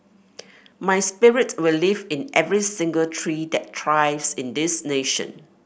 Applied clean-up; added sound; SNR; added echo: none; none; none; none.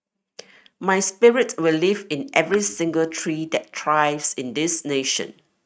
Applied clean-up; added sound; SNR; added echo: neural mask model RNNoise.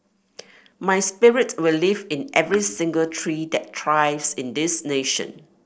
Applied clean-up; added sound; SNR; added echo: neural separator model SepFormer DNS4.